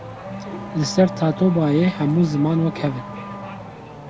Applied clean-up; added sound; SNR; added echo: none; Race car, auto racing / Accelerating, revving, vroom; 11 dB; none.